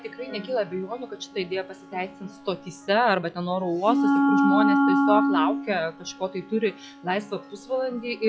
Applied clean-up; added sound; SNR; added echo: classical method log-MMSE.